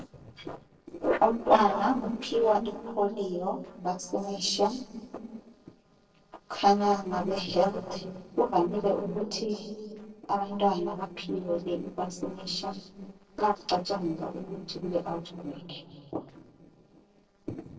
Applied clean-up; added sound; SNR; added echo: neural separator model SepFormer DNS4.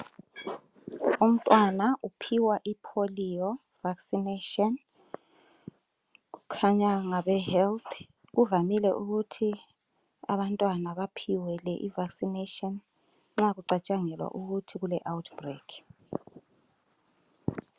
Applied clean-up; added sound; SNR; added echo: none; none; none; none.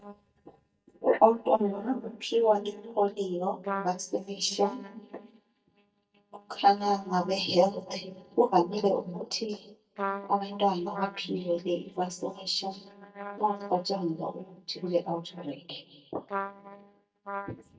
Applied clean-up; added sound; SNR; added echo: neural mask model DeepFilterNet 3.